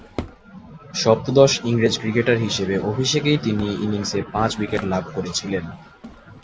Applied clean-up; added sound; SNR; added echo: none; Drawer open or close; 20 dB; none.